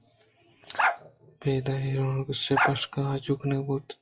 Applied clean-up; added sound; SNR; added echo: classical method WPE with log-MMSE.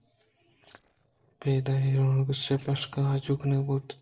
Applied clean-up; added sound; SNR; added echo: neural separator model SepFormer DNS4.